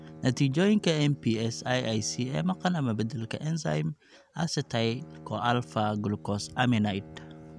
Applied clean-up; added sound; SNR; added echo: none; Bowed string instrument; 19 dB; none.